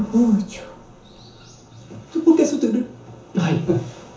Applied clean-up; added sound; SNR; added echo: none; none; none; reverberation time 0.7 s.